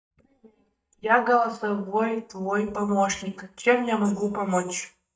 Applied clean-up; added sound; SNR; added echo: neural mask model DeepFilterNet 3.